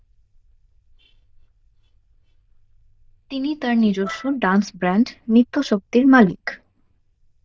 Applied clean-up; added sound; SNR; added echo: neural diffusion model UNIVERSE++.